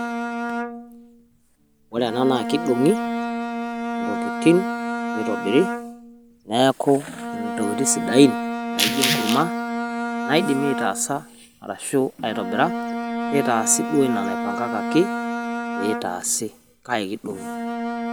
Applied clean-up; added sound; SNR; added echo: none; Bowed string instrument; 4 dB; none.